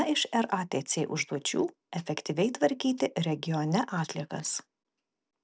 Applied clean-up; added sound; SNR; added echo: none; none; none; none.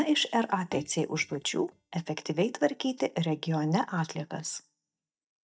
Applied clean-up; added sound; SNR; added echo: neural mask model DeepFilterNet 3.